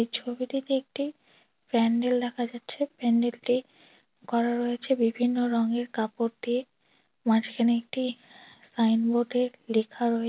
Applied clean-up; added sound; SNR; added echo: none; none; none; none.